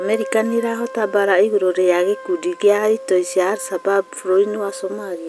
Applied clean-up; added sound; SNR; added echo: none; Wind instrument, woodwind instrument; 15 dB; none.